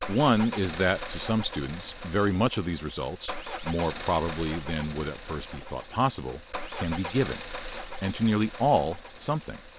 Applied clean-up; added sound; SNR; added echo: none; Car; 10 dB; none.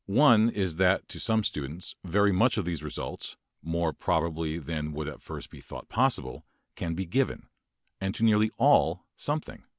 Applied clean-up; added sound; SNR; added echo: none; none; none; none.